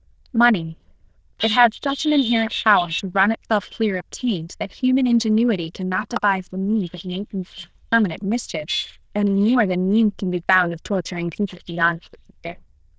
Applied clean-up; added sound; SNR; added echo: neural diffusion model UNIVERSE++.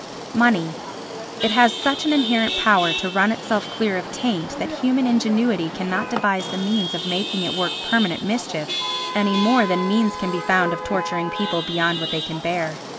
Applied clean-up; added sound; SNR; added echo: none; Chatter / Traffic noise, roadway noise / Vehicle horn, car horn, honking / Engine; 7 dB; none.